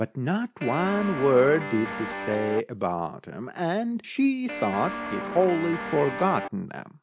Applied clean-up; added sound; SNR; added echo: none; Guitar; 7 dB; none.